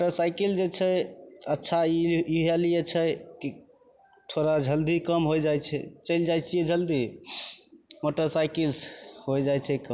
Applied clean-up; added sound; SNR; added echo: none; none; none; none.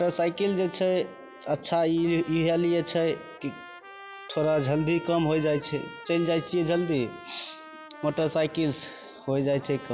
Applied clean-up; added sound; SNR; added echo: none; Trumpet; 18 dB; none.